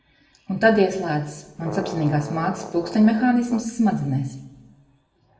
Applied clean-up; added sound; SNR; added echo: none; Brass instrument; 13 dB; reverberation time 0.8 s.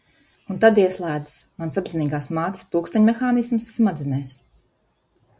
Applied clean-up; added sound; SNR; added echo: none; none; none; none.